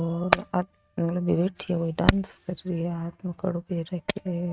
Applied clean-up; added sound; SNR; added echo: neural mask model RNNoise.